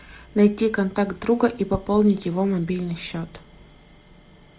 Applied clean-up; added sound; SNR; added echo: none; none; none; none.